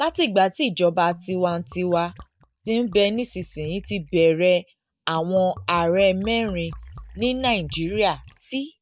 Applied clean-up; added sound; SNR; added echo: neural mask model DeepFilterNet 3.